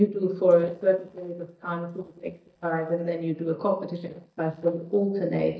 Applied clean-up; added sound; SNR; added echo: neural mask model DeepFilterNet 3.